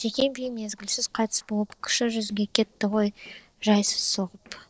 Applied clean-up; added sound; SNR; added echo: neural separator model SepFormer DNS4.